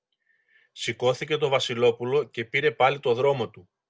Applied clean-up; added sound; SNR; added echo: none; none; none; none.